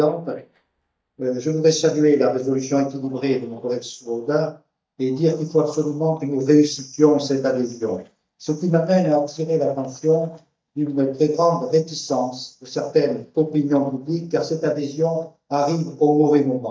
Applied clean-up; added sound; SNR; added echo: neural mask model DeepFilterNet 3.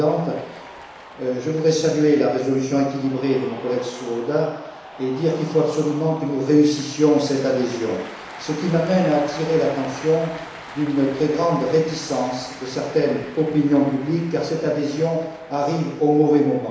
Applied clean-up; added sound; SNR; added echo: none; Cheering; 18 dB; reverberation time 1.0 s.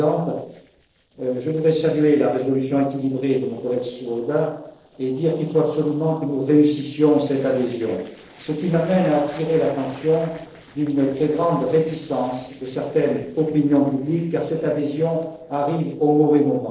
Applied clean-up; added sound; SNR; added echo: neural separator model SepFormer DNS4.